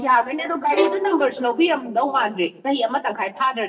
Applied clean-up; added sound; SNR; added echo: neural mask model DeepFilterNet 3.